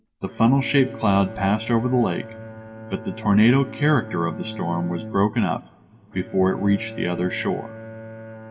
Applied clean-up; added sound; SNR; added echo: none; Bowed string instrument; 14 dB; reverberation time 1.9 s.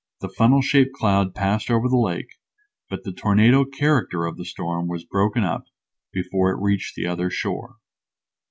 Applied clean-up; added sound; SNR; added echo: none; none; none; none.